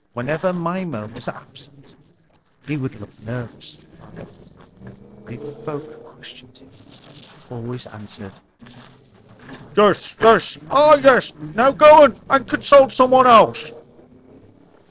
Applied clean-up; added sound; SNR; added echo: neural separator model SepFormer DNS4.